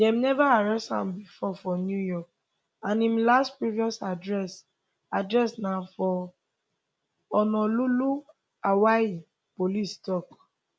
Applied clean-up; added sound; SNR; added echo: none; none; none; none.